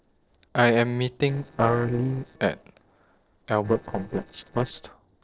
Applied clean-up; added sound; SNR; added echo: neural separator model SepFormer DNS4.